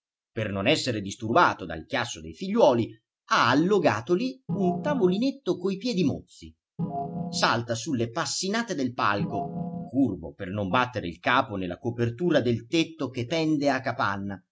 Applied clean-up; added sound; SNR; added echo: none; Organ; 5 dB; none.